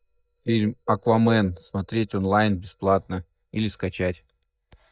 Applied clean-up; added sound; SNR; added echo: neural mask model DeepFilterNet 3.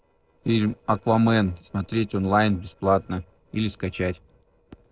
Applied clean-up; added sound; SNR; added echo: neural separator model SepFormer DNS4.